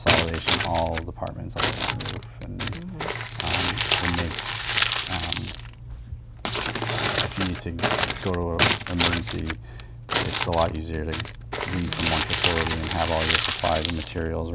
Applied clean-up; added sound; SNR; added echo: none; Crumpling, crinkling; -2 dB; none.